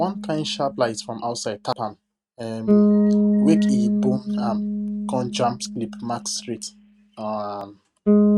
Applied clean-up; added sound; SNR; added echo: neural mask model RNNoise.